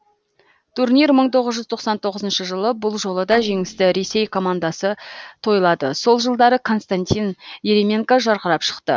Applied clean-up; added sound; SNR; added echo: neural separator model SepFormer DNS4.